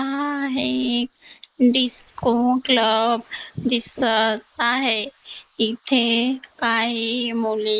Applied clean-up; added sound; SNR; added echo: neural mask model Resemble Enhance denoiser.